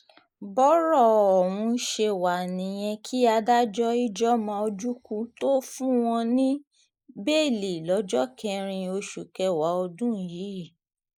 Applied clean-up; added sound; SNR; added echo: neural mask model Resemble Enhance denoiser.